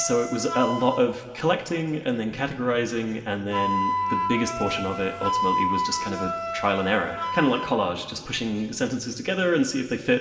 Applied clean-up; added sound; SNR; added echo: none; Wind instrument, woodwind instrument; 5 dB; reverberation time 2.1 s.